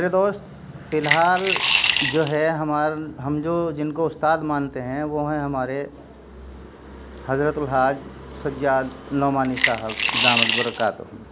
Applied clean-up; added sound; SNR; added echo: none; Coin (dropping) / Glass; 0 dB; none.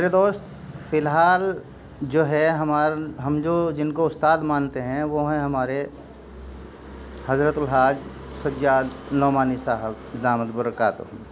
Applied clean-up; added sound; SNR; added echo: none; none; none; none.